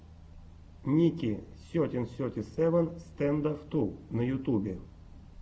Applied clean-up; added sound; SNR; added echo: none; none; none; none.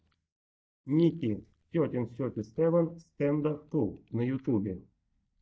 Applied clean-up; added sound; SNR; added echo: neural mask model DeepFilterNet 3.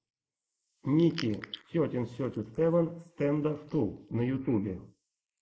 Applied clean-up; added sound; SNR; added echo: neural mask model Resemble Enhance denoiser.